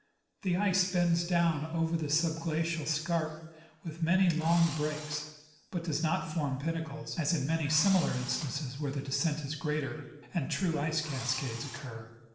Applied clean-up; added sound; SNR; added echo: none; Engine / Drill; 13 dB; reverberation time 1.1 s.